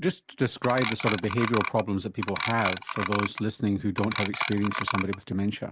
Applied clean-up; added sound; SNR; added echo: none; Clock; 4 dB; none.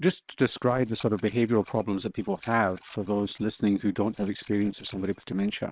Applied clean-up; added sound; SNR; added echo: neural separator model SepFormer WHAM!.